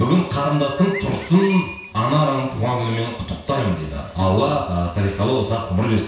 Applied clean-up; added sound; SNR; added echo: none; Bird; 15 dB; reverberation time 0.7 s.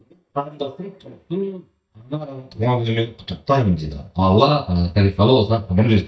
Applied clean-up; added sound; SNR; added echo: neural mask model DeepFilterNet 3.